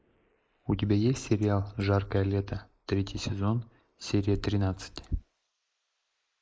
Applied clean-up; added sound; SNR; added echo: neural mask model Resemble Enhance denoiser.